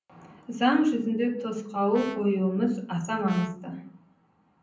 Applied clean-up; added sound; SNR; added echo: none; Brass instrument; 16 dB; reverberation time 0.6 s.